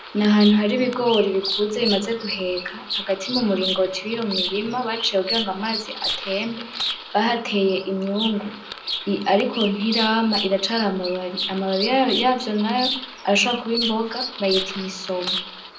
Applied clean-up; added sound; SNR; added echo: none; Bird vocalization, bird call, bird song; 7 dB; reverberation time 0.5 s.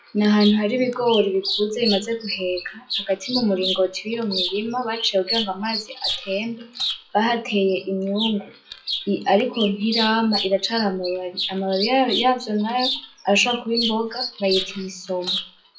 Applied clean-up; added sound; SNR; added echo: classical method WPE with log-MMSE.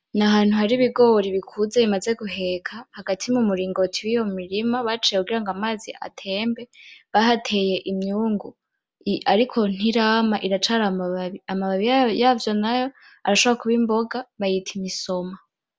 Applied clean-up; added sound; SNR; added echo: none; none; none; none.